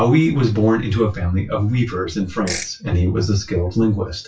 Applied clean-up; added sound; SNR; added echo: classical method WPE with log-MMSE.